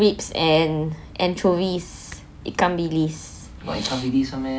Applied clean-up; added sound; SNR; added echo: none; none; none; none.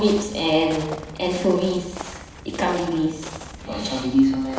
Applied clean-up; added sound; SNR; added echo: none; Walk, footsteps; 15 dB; reverberation time 1.1 s.